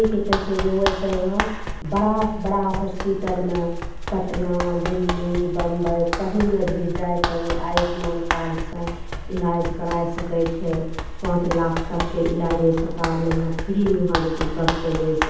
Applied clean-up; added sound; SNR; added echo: none; Run; 4 dB; reverberation time 0.8 s.